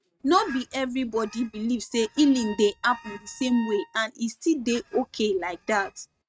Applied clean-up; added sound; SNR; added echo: neural mask model RNNoise.